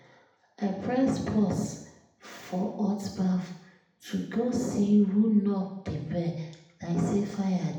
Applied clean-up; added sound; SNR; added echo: none; none; none; reverberation time 0.8 s.